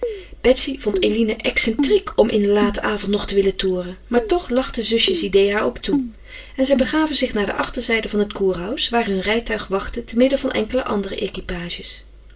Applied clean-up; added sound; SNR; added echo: none; Keyboard (musical); 7 dB; reverberation time 0.2 s.